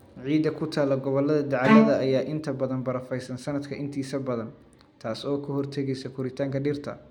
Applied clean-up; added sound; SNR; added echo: none; Bowed string instrument; -3 dB; none.